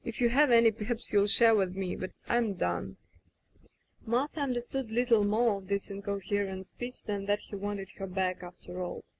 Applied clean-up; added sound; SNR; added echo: none; none; none; none.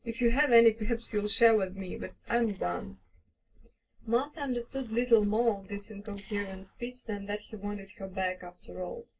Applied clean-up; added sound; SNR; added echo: neural separator model SepFormer DNS4.